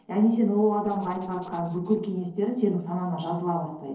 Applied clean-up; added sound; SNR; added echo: neural separator model SepFormer DNS4.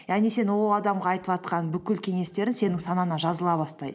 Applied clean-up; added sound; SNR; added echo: none; none; none; none.